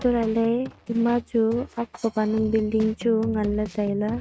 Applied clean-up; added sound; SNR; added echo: neural mask model RNNoise.